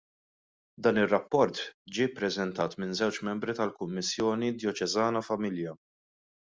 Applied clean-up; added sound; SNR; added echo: none; none; none; none.